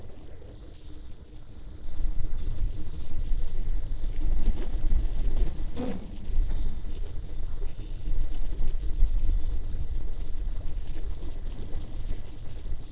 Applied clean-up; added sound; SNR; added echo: neural separator model SepFormer DNS4.